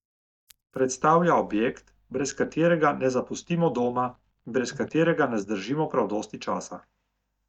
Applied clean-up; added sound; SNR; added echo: neural mask model DeepFilterNet 3.